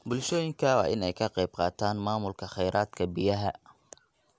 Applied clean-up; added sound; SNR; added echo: none; none; none; none.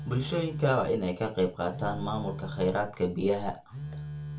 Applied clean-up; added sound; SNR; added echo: none; Telephone; 10 dB; reverberation time 0.2 s.